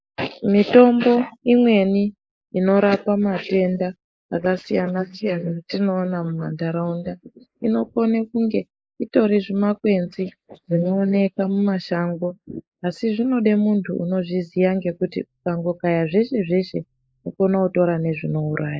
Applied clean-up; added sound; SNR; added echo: neural mask model Resemble Enhance denoiser.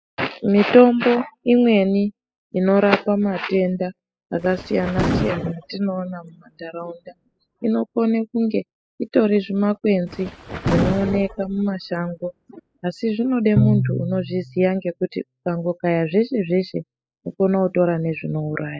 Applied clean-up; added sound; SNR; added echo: classical method spectral subtraction.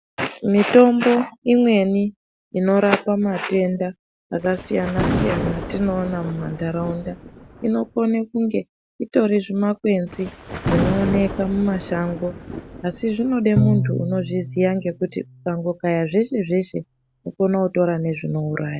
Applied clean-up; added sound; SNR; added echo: none; Thunder + Bowed string instrument; 7 dB; none.